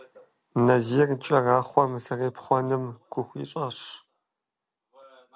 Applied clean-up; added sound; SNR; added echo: none; none; none; none.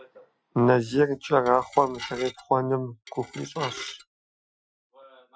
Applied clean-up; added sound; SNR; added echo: classical method Wiener filter.